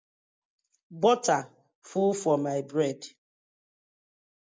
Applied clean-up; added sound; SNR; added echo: none; none; none; none.